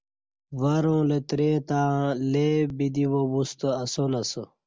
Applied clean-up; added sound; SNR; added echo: none; none; none; none.